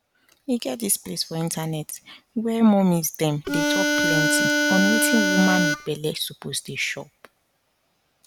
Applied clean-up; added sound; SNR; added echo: none; Harmonica; -4 dB; none.